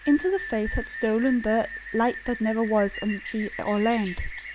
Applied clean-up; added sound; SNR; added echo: none; Rain; 12 dB; none.